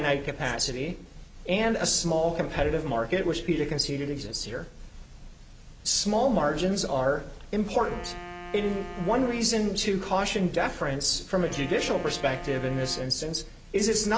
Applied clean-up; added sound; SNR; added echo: none; Wind instrument, woodwind instrument; 16 dB; none.